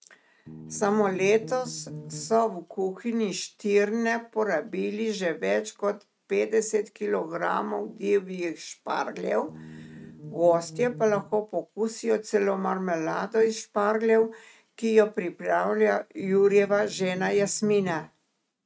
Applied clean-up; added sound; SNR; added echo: neural mask model RNNoise.